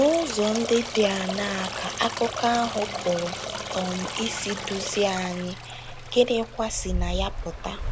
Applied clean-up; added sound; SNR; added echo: none; Stream; 6 dB; none.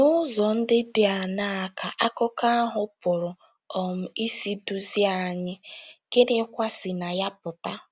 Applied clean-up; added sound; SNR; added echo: none; none; none; none.